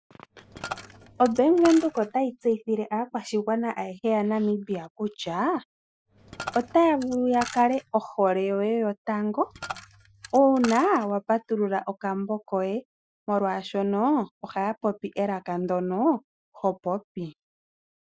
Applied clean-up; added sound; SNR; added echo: classical method Wiener filter.